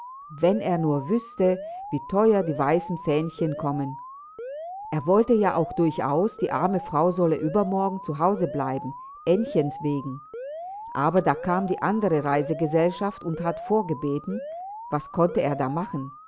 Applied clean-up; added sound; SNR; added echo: none; Alarm; 12 dB; none.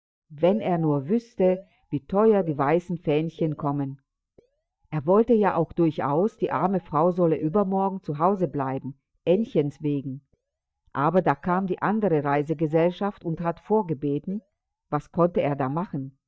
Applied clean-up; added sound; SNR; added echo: neural mask model DeepFilterNet 3.